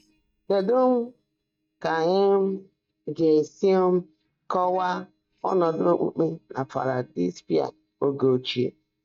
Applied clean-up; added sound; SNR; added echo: neural mask model DeepFilterNet 3.